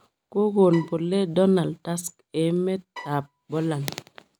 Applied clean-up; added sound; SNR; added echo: none; Bowed string instrument; 19 dB; none.